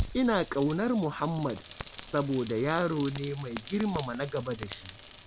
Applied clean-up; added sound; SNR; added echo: none; Rain; 4 dB; none.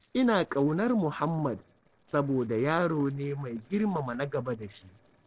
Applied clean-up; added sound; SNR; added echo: neural separator model SepFormer DNS4.